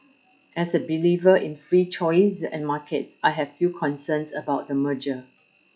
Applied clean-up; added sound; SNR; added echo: classical method log-MMSE.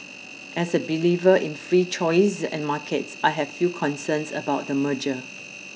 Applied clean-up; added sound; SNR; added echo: none; Engine; 16 dB; none.